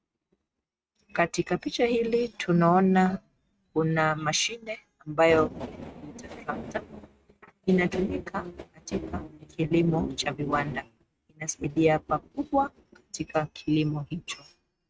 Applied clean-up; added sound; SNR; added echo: neural mask model RNNoise.